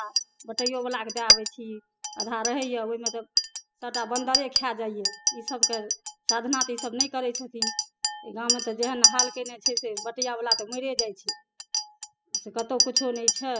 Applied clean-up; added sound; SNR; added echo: classical method spectral subtraction.